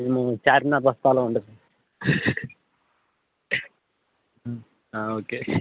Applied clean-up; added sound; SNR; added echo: none; none; none; none.